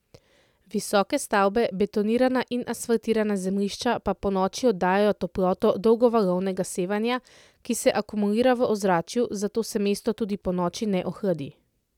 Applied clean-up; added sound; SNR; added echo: none; none; none; none.